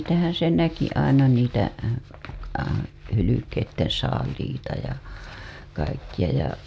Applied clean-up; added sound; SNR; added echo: none; none; none; none.